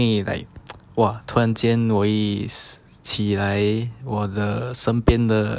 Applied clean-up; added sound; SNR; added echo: none; none; none; none.